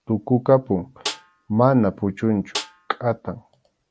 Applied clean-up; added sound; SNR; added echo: none; Snare drum; 14 dB; none.